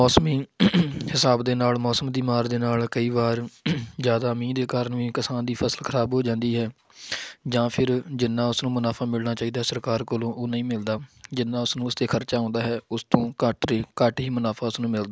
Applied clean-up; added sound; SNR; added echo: none; none; none; none.